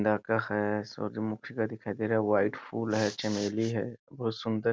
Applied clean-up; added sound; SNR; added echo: none; none; none; none.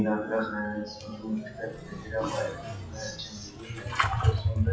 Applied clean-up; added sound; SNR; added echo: classical method WPE with log-MMSE.